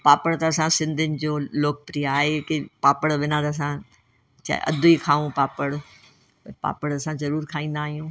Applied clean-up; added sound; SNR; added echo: none; none; none; none.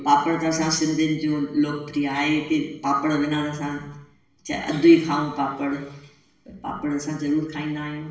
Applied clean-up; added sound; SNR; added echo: none; none; none; reverberation time 0.8 s.